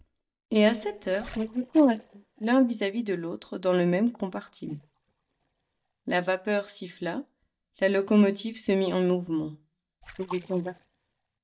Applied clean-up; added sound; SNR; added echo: neural mask model DeepFilterNet 3.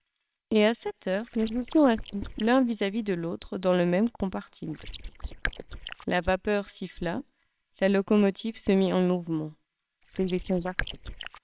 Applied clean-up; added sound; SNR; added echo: neural separator model SepFormer WHAMR!.